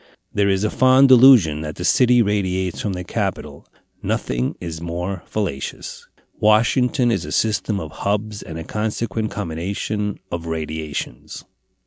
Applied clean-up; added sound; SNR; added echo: none; none; none; none.